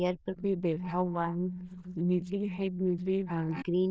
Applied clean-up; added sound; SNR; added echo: neural diffusion model UNIVERSE++.